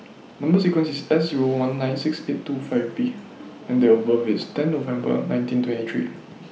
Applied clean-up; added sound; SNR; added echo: none; none; none; none.